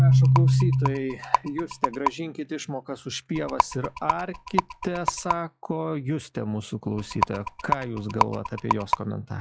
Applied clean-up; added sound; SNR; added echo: classical method log-MMSE.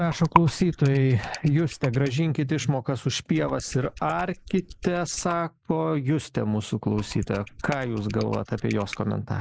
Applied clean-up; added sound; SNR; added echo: neural mask model Resemble Enhance denoiser.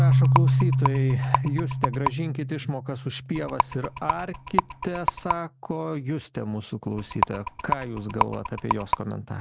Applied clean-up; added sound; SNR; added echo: none; Rattle + Keyboard (musical); -5 dB; none.